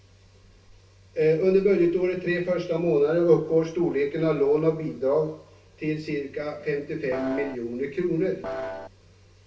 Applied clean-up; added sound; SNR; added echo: none; Piano; 7 dB; reverberation time 0.3 s.